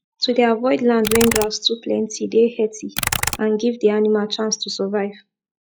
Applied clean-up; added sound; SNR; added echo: classical method log-MMSE.